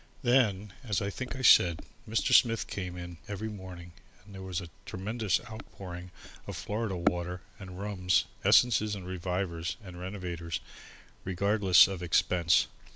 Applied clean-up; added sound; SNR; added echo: none; none; none; none.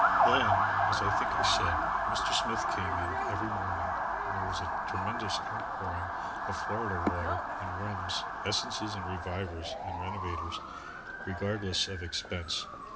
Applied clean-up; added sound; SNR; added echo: none; Motor vehicle (road) / Siren; -5 dB; reverberation time 0.3 s.